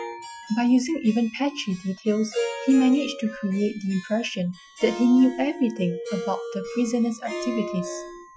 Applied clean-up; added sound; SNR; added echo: classical method Wiener filter.